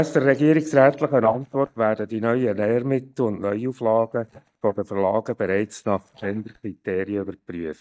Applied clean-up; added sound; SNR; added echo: neural mask model DeepFilterNet 3.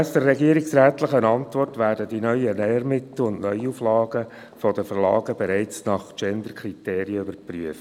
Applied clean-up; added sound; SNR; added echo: none; none; none; none.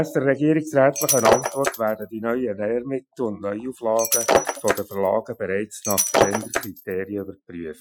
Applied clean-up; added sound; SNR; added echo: classical method Wiener filter.